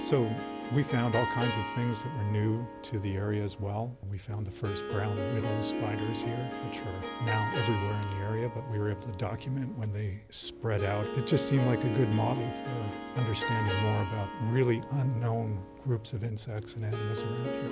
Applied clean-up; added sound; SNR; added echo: none; Harp; 6 dB; none.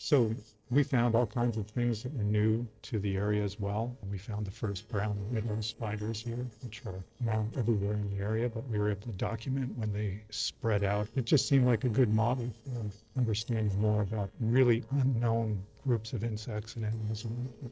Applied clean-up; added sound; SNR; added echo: neural separator model SepFormer DNS4.